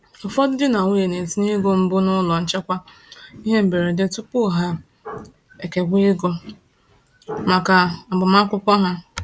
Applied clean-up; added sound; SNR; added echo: none; none; none; none.